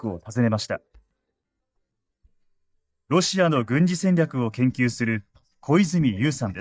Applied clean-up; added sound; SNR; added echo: neural mask model DeepFilterNet 3.